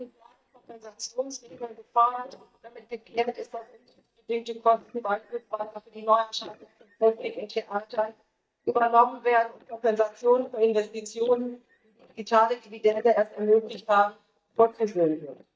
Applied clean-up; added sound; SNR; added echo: neural mask model DeepFilterNet 3.